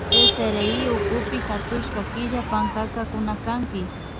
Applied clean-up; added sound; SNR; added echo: none; Motor vehicle (road); -3 dB; none.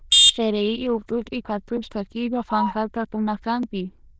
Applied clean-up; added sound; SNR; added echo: neural diffusion model UNIVERSE++.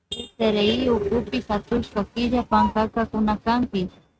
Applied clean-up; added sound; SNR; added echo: neural mask model RNNoise.